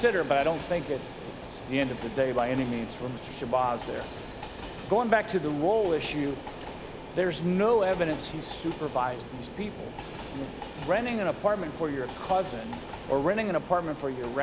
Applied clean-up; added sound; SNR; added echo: none; Train; 11 dB; none.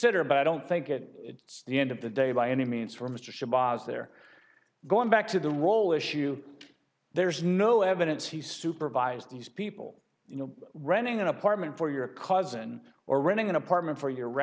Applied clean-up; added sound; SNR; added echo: none; none; none; none.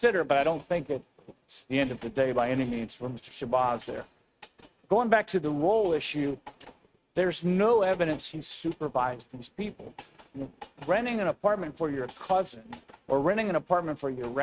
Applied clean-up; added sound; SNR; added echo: neural mask model RNNoise.